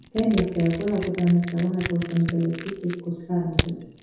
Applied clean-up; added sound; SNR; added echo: none; Crushing; 9 dB; reverberation time 0.8 s.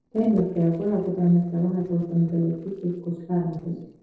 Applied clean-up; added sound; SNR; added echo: neural separator model SepFormer DNS4.